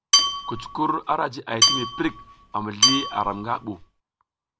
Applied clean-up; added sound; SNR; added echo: none; Dishes, pots, and pans / Glass / Bell; -4 dB; none.